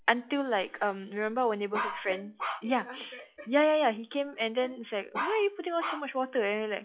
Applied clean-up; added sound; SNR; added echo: classical method log-MMSE.